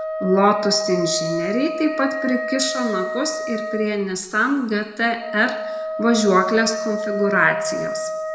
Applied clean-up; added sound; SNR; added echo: none; Wind instrument, woodwind instrument; 5 dB; reverberation time 0.9 s.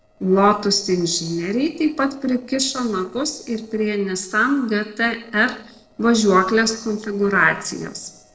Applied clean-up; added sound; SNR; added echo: neural separator model SepFormer DNS4.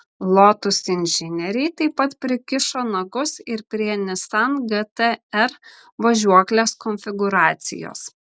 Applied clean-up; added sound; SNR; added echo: none; none; none; none.